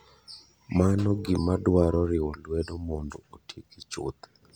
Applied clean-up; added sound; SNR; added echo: none; Alarm; 16 dB; none.